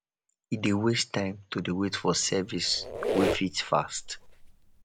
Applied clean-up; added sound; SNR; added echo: none; Squeak; 5 dB; none.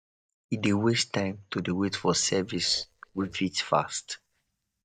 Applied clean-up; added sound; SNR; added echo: neural mask model DeepFilterNet 3.